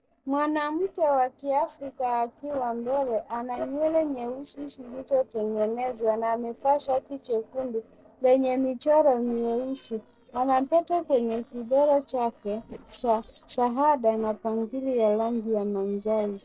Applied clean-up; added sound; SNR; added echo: neural separator model SepFormer DNS4.